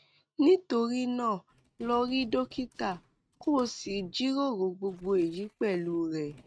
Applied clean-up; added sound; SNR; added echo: neural mask model RNNoise.